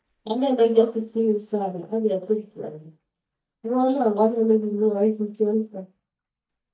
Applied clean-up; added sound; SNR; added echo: neural mask model DeepFilterNet 3.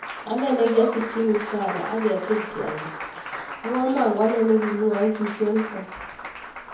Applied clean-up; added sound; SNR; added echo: none; Applause; 10 dB; reverberation time 0.6 s.